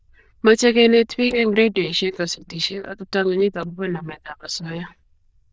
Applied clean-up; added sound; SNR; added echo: neural diffusion model UNIVERSE++.